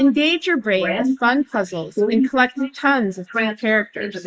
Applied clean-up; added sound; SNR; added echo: neural mask model Resemble Enhance denoiser.